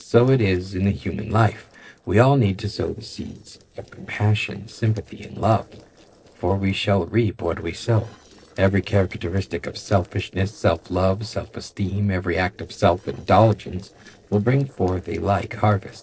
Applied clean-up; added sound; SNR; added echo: neural separator model SepFormer DNS4.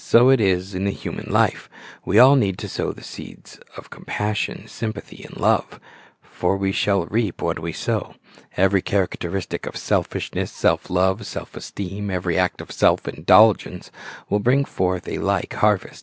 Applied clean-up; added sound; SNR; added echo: none; none; none; none.